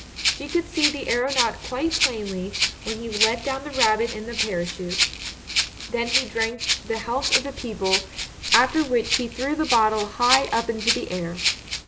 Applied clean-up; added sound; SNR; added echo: none; Rattle (instrument); 1 dB; none.